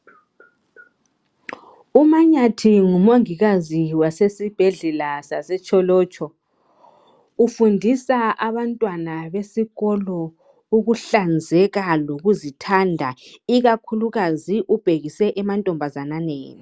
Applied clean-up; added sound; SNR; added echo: none; none; none; none.